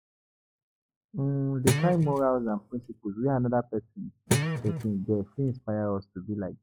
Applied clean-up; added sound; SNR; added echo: classical method log-MMSE.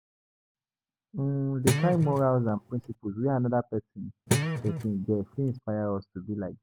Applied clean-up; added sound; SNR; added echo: none; Guitar; 2 dB; none.